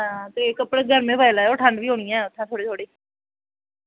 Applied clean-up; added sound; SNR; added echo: none; none; none; none.